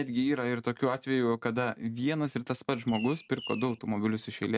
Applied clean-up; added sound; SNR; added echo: neural mask model RNNoise.